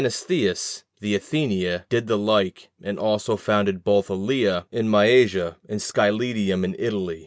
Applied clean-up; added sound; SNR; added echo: none; none; none; none.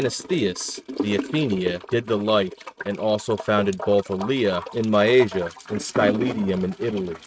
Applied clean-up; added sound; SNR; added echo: neural mask model RNNoise.